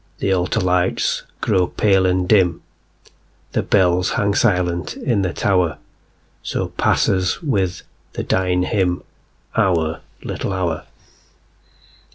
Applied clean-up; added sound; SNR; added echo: none; none; none; none.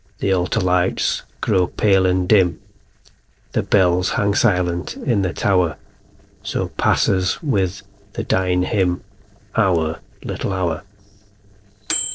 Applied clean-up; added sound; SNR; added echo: neural separator model SepFormer DNS4.